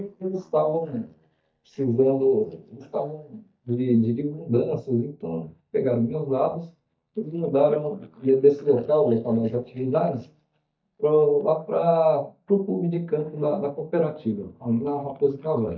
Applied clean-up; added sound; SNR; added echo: neural mask model DeepFilterNet 3.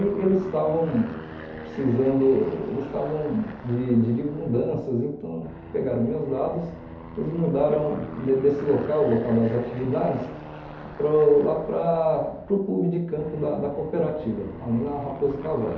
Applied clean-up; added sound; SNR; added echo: none; Aircraft; 15 dB; reverberation time 2.2 s.